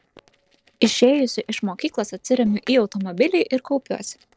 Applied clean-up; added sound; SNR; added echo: neural separator model SepFormer DNS4.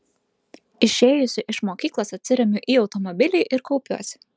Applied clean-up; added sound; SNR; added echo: none; none; none; none.